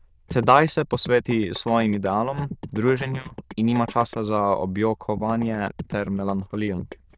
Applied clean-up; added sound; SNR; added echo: neural diffusion model UNIVERSE++.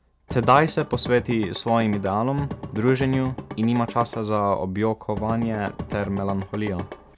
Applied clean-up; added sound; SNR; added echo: none; Drum / Drum kit; 12 dB; none.